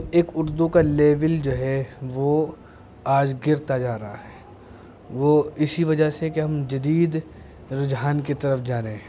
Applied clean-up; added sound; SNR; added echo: none; none; none; none.